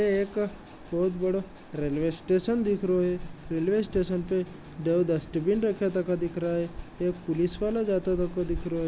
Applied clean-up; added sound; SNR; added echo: none; none; none; none.